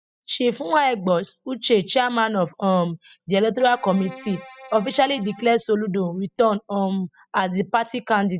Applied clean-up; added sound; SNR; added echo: classical method spectral subtraction.